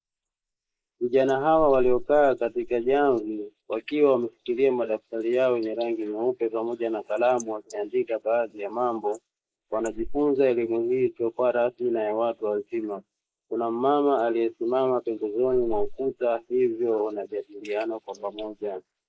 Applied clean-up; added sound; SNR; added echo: neural mask model Resemble Enhance denoiser.